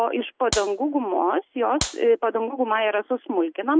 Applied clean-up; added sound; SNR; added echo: none; Clapping; 10 dB; none.